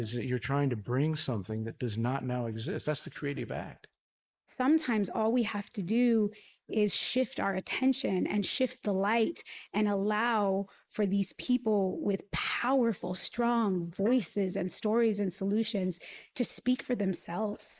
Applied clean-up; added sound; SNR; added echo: neural mask model Resemble Enhance denoiser.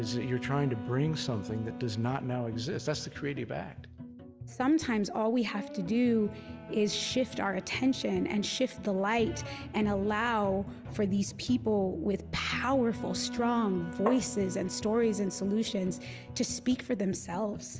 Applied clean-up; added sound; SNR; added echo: none; Tap; 6 dB; none.